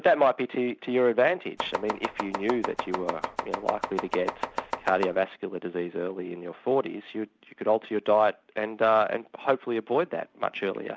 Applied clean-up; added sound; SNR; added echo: none; Domestic sounds, home sounds; 6 dB; none.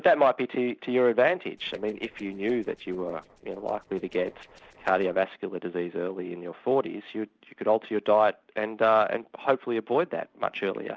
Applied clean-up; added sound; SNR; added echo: neural separator model SepFormer DNS4.